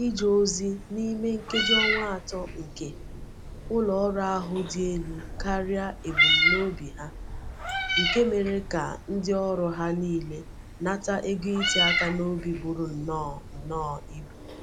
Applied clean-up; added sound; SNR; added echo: none; Meow; 2 dB; none.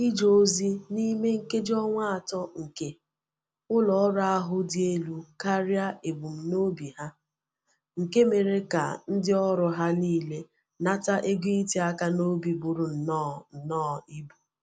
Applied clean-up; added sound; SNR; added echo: none; none; none; none.